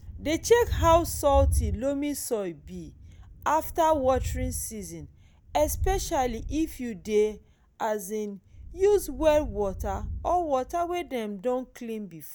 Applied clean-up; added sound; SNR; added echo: none; Thunder; 7 dB; none.